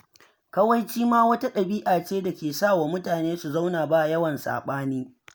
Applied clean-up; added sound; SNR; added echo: none; none; none; none.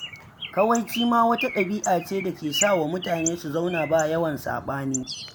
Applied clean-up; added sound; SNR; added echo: none; Bird; 10 dB; none.